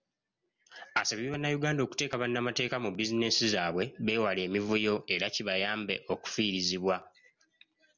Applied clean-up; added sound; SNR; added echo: none; none; none; none.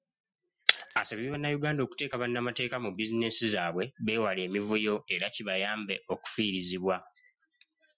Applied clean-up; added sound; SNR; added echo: classical method Wiener filter.